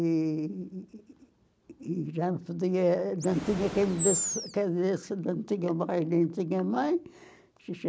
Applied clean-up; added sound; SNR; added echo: none; Animal; 4 dB; none.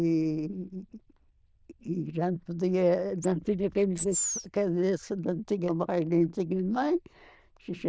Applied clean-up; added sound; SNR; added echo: neural diffusion model UNIVERSE++.